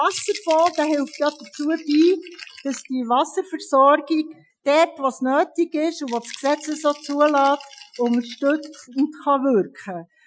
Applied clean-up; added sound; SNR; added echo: classical method Wiener filter.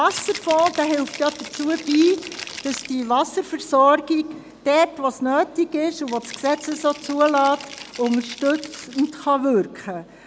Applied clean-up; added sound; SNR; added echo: none; Rattle (instrument); 17 dB; none.